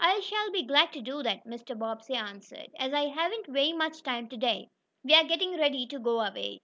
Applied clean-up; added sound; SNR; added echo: none; none; none; none.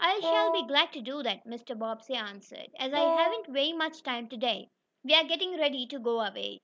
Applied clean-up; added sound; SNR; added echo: none; Wind instrument, woodwind instrument; -2 dB; none.